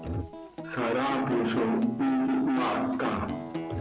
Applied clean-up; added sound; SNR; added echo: none; Acoustic guitar; 9 dB; none.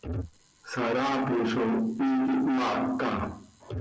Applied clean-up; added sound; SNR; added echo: none; none; none; none.